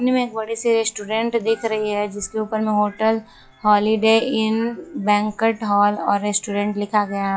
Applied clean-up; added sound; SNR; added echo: classical method log-MMSE.